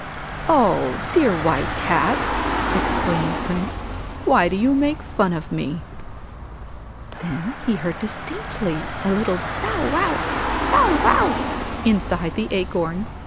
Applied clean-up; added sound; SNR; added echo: none; Engine / Car; 4 dB; none.